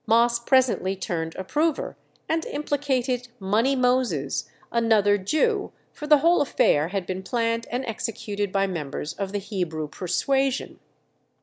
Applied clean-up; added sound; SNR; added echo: none; none; none; none.